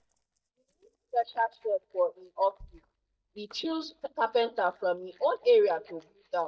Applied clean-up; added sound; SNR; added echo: neural mask model DeepFilterNet 3.